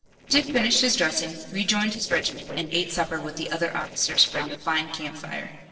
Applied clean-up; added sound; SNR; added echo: neural separator model SepFormer DNS4.